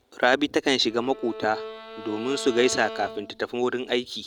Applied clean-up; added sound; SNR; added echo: none; Bowed string instrument; 13 dB; none.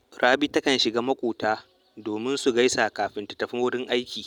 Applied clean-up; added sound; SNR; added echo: none; none; none; none.